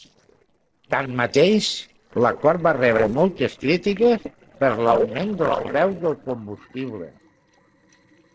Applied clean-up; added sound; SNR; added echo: neural separator model SepFormer DNS4.